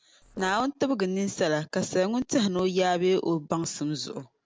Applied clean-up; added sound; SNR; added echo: none; Fart; 18 dB; none.